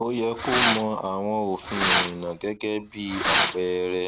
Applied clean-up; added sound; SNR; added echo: none; Fireworks; -5 dB; none.